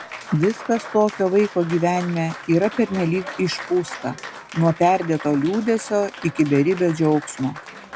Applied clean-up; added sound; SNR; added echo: none; Applause; 15 dB; none.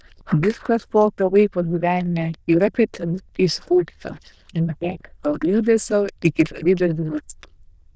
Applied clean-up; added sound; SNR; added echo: neural diffusion model UNIVERSE++.